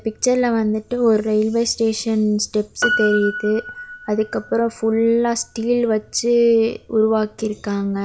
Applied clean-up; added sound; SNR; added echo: none; Piano; 13 dB; none.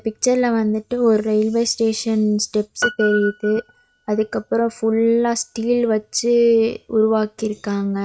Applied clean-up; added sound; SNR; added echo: neural mask model RNNoise.